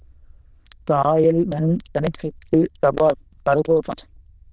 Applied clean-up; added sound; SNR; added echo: neural diffusion model UNIVERSE++.